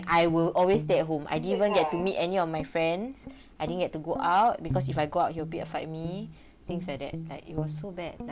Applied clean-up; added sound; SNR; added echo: none; Guitar; 11 dB; none.